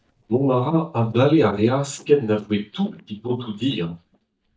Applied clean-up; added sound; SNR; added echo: neural mask model DeepFilterNet 3.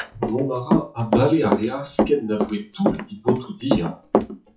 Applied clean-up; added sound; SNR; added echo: classical method WPE with log-MMSE.